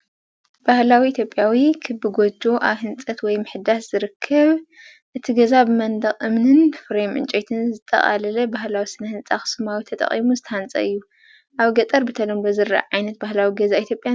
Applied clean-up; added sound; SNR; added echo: none; none; none; none.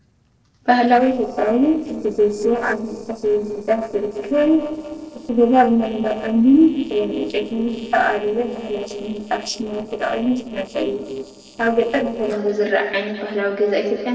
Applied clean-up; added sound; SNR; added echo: neural separator model SepFormer DNS4.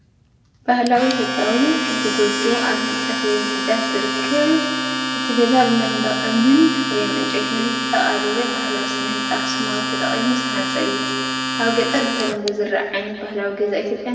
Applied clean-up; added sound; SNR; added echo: none; Domestic sounds, home sounds; 2 dB; reverberation time 1.9 s.